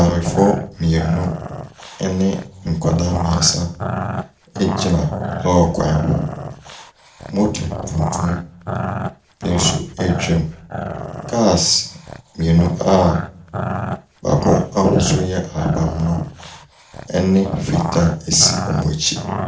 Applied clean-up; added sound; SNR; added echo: none; Growling; 8 dB; reverberation time 0.4 s.